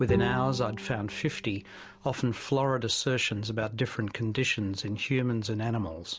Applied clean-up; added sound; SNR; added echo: none; Bowed string instrument; 7 dB; none.